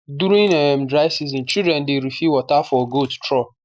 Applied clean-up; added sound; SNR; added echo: neural mask model Resemble Enhance denoiser.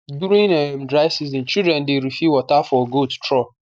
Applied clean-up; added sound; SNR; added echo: neural mask model DeepFilterNet 3.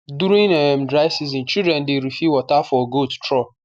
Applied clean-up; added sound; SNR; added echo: none; none; none; none.